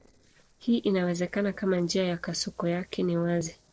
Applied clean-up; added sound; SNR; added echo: neural separator model SepFormer DNS4.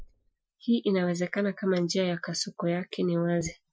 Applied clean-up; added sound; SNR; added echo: classical method Wiener filter.